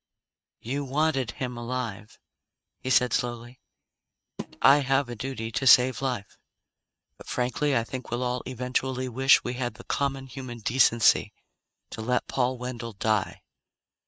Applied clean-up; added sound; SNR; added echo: neural mask model RNNoise.